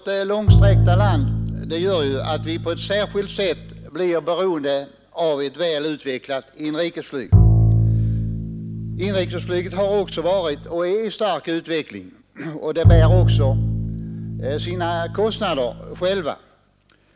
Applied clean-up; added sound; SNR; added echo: none; Bowed string instrument; -5 dB; none.